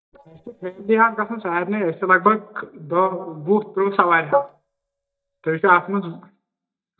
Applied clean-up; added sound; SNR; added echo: neural mask model DeepFilterNet 3.